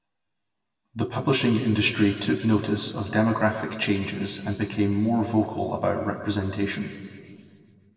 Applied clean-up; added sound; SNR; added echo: none; none; none; reverberation time 2.0 s.